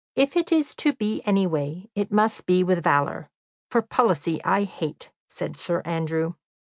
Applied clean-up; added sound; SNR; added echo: none; none; none; none.